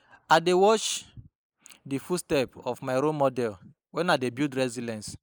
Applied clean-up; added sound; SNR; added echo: neural mask model Resemble Enhance denoiser.